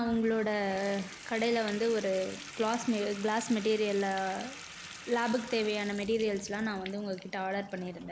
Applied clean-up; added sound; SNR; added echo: none; Bathtub (filling or washing) / Water tap, faucet; 15 dB; none.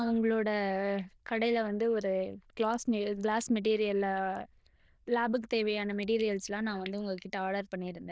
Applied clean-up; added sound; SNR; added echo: neural diffusion model UNIVERSE++.